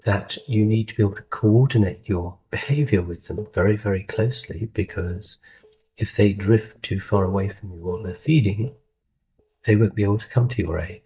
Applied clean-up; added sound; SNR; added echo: neural mask model DeepFilterNet 3.